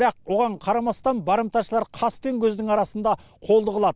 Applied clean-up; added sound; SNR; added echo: none; none; none; none.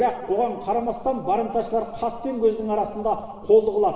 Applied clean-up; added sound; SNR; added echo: none; none; none; reverberation time 1.8 s.